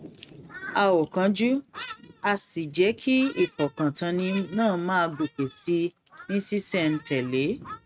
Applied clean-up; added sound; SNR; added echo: neural mask model RNNoise.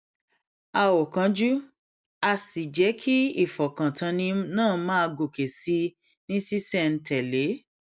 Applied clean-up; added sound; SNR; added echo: none; none; none; none.